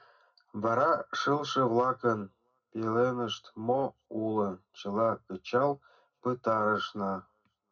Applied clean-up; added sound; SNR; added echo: none; none; none; reverberation time 0.2 s.